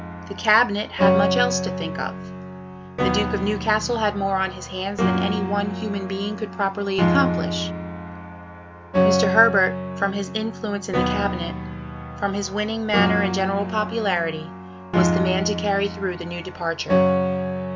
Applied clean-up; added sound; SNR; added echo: none; Piano; 0 dB; none.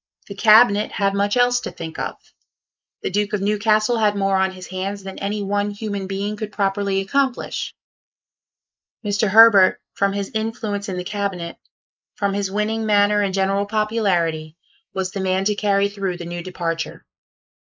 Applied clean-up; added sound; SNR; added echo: neural mask model Resemble Enhance denoiser.